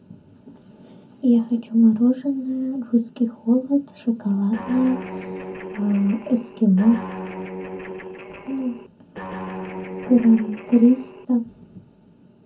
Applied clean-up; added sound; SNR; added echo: none; Guitar; 12 dB; reverberation time 0.4 s.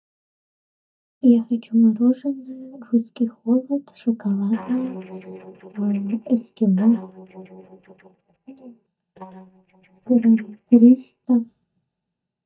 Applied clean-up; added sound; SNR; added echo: neural mask model DeepFilterNet 3.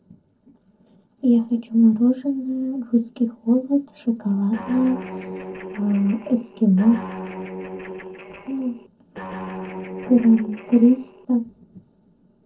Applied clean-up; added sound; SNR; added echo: neural separator model SepFormer DNS4.